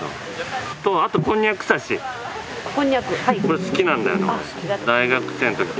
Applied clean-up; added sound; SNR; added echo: none; none; none; none.